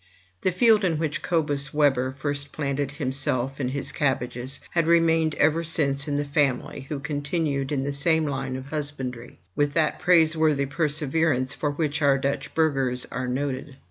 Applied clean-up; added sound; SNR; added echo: none; none; none; none.